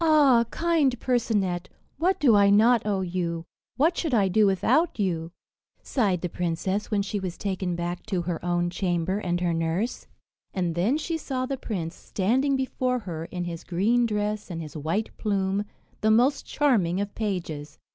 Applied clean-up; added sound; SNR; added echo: none; none; none; none.